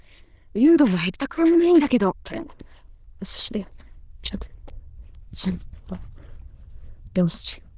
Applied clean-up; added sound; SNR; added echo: neural diffusion model UNIVERSE++.